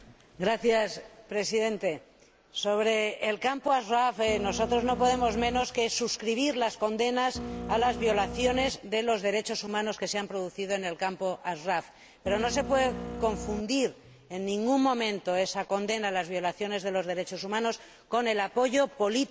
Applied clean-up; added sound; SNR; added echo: none; Printer; 7 dB; none.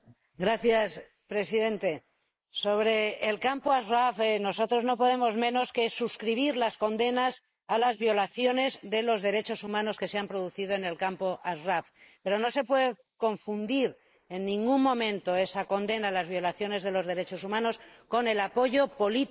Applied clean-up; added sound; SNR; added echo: neural mask model Resemble Enhance denoiser.